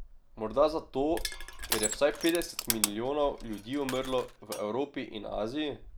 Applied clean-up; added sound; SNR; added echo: none; Crushing; 7 dB; none.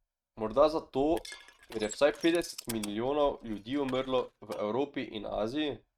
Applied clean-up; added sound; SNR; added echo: neural mask model RNNoise.